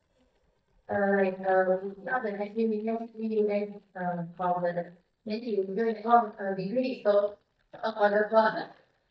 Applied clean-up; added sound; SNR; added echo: neural mask model DeepFilterNet 3.